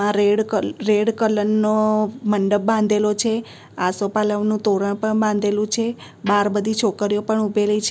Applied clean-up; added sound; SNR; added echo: none; Guitar; 19 dB; none.